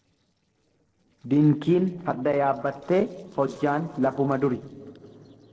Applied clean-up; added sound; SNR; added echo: neural separator model SepFormer DNS4.